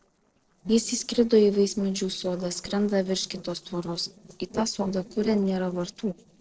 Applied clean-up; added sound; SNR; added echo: neural separator model SepFormer DNS4.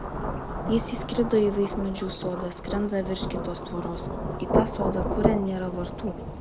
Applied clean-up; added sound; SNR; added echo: none; Rain / Thunderstorm; 1 dB; none.